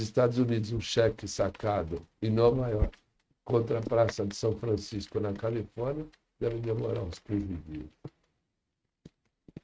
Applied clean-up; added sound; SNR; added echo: neural mask model RNNoise.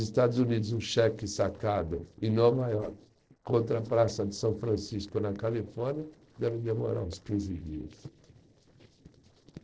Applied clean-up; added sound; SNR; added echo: neural separator model SepFormer DNS4.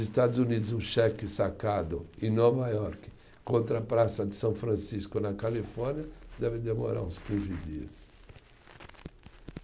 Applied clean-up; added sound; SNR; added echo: none; none; none; none.